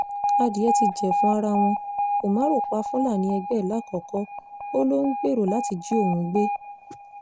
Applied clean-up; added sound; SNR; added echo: none; Alarm; 2 dB; none.